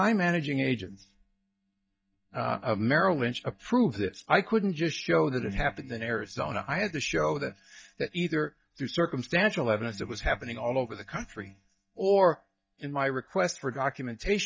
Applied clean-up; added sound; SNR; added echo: neural mask model DeepFilterNet 3.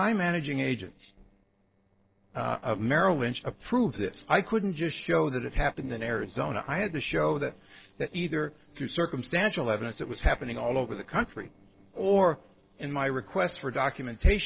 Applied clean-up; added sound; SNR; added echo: neural separator model SepFormer DNS4.